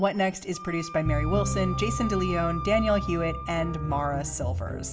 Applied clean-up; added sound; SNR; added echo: none; Wind instrument, woodwind instrument; 12 dB; reverberation time 0.3 s.